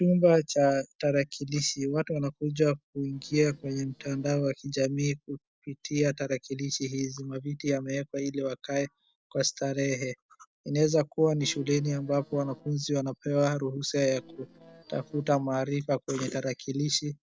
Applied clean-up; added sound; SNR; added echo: neural separator model SepFormer DNS4.